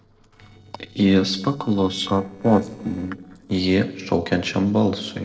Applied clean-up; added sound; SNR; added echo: neural separator model SepFormer DNS4.